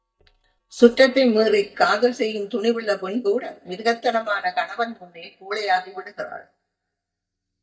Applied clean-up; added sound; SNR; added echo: neural mask model DeepFilterNet 3.